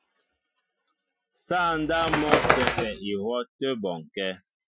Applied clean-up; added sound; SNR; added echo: classical method Wiener filter.